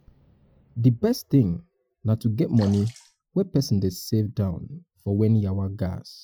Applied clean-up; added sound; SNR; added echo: classical method Wiener filter.